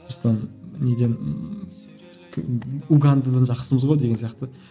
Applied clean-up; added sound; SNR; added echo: none; none; none; none.